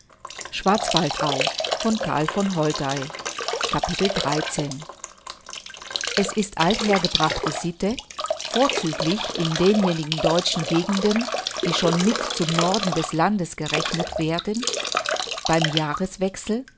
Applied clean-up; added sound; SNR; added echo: none; Drip / Trickle, dribble / Bathtub (filling or washing); 3 dB; none.